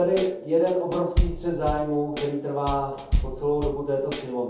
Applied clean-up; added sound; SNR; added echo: none; Bass drum / Snare drum / Drum kit; 4 dB; reverberation time 0.7 s.